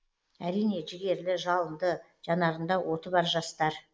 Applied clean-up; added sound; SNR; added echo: neural mask model Resemble Enhance denoiser.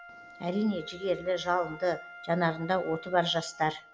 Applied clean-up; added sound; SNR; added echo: none; Wind instrument, woodwind instrument; 17 dB; none.